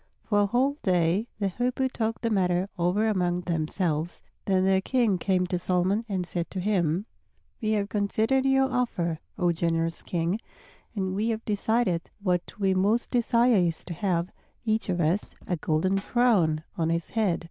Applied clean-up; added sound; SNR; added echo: neural diffusion model UNIVERSE++.